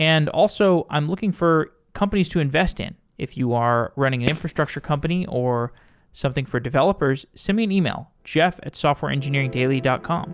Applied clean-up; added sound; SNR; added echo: none; Fireworks; 13 dB; none.